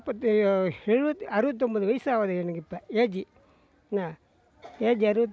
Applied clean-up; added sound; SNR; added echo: none; none; none; none.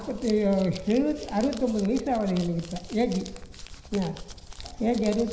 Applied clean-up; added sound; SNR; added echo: none; Crumpling, crinkling; 14 dB; reverberation time 0.9 s.